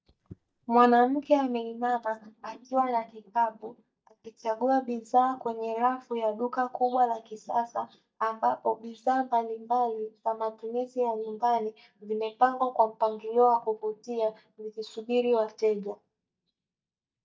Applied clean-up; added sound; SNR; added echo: neural mask model DeepFilterNet 3.